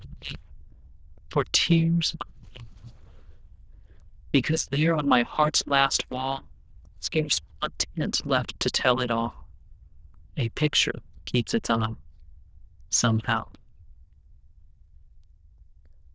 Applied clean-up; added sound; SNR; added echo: neural diffusion model UNIVERSE++.